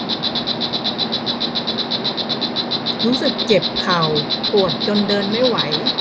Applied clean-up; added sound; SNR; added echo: none; Insect; -1 dB; none.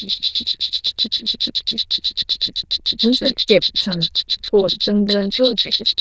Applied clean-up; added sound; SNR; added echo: neural diffusion model UNIVERSE++.